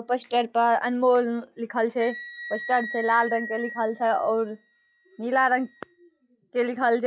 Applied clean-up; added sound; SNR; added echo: classical method log-MMSE.